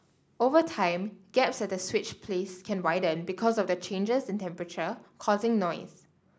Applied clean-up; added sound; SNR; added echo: none; none; none; none.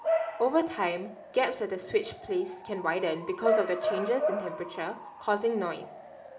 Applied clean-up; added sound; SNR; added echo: none; Bark / Motor vehicle (road) / Siren; 4 dB; reverberation time 0.7 s.